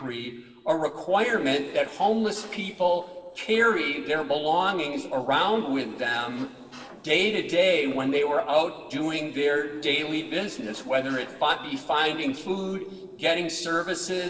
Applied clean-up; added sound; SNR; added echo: neural separator model SepFormer DNS4.